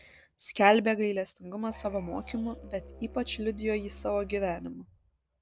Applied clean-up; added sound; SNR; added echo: none; Musical instrument; 17 dB; none.